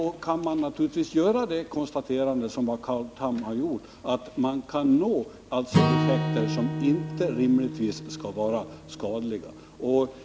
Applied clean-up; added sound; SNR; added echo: none; Acoustic guitar / Strum; 6 dB; none.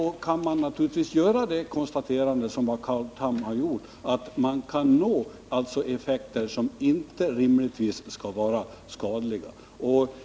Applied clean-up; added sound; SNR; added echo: none; none; none; none.